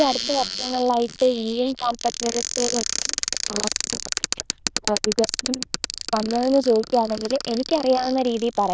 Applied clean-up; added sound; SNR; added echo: neural diffusion model UNIVERSE++.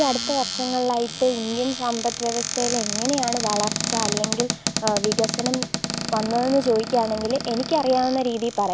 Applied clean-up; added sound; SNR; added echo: none; Cupboard open or close; 5 dB; none.